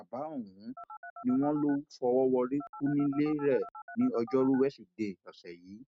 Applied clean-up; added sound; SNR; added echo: neural mask model RNNoise.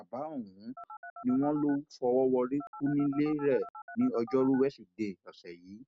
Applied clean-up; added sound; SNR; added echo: none; Telephone; 15 dB; none.